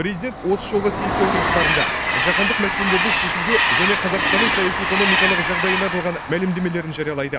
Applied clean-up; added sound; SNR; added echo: none; Train; -2 dB; none.